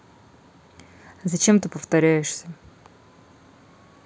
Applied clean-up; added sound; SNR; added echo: none; none; none; none.